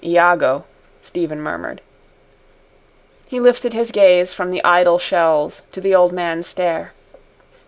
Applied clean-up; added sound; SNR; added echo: none; none; none; none.